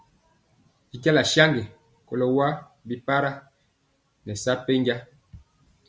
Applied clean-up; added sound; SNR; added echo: none; none; none; none.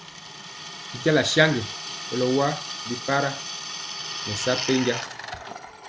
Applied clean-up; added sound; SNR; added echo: none; Drill; 7 dB; none.